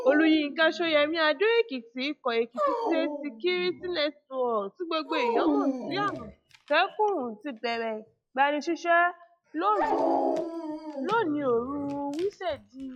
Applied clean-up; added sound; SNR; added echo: classical method log-MMSE.